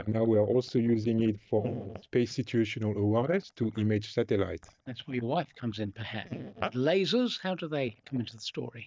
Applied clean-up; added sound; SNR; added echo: neural mask model DeepFilterNet 3.